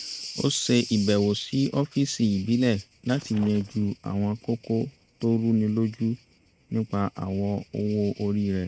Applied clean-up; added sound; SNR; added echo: neural mask model RNNoise.